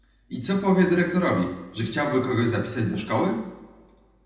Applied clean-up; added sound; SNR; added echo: none; none; none; reverberation time 0.8 s.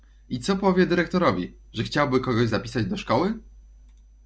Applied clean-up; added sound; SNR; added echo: none; none; none; none.